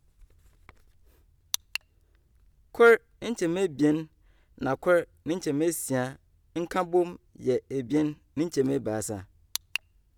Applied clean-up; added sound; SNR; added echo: none; none; none; none.